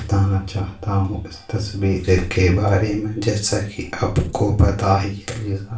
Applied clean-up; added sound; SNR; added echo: none; none; none; reverberation time 0.3 s.